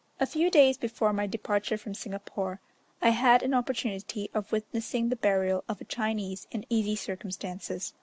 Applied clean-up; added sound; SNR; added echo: none; none; none; none.